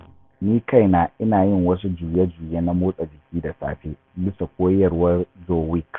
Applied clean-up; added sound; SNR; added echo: none; none; none; none.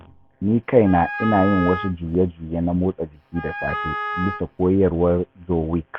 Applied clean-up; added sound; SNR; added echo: none; Wind instrument, woodwind instrument; 8 dB; none.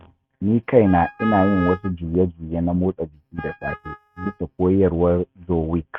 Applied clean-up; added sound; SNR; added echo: neural mask model RNNoise.